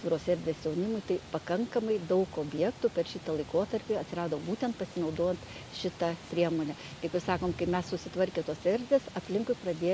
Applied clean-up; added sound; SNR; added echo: none; none; none; none.